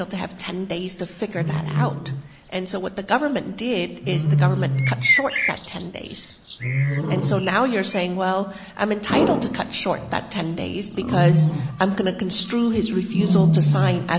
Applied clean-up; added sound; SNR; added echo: none; Bird + Wild animals; -1 dB; none.